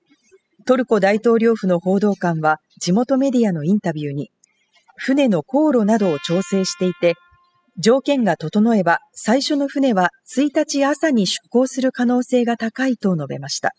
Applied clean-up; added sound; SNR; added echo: classical method spectral subtraction.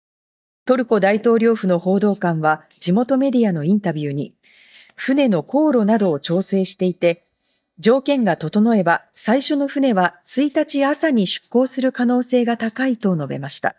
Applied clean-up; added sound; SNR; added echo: neural mask model DeepFilterNet 3.